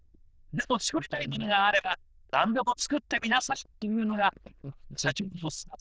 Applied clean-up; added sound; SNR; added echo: neural diffusion model UNIVERSE++.